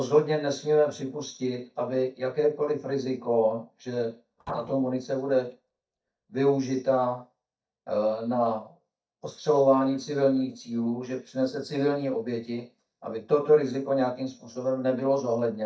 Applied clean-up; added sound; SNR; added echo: neural mask model DeepFilterNet 3.